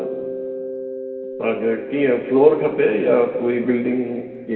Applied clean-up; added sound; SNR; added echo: none; Mallet percussion; 11 dB; reverberation time 2.2 s.